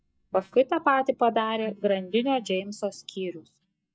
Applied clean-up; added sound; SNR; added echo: neural mask model DeepFilterNet 3.